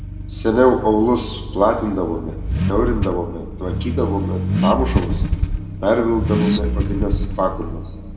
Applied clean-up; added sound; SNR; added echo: none; Accelerating, revving, vroom / Car; 1 dB; reverberation time 1.3 s.